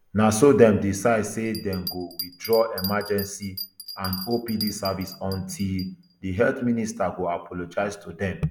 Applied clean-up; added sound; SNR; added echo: none; Bell; 15 dB; none.